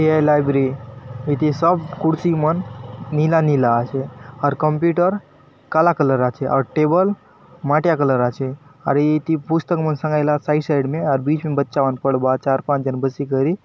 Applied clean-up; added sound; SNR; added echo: none; none; none; none.